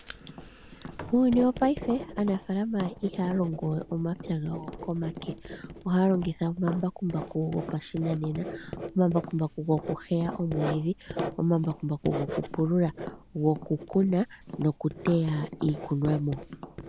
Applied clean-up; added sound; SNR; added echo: none; Writing + Tap; 11 dB; none.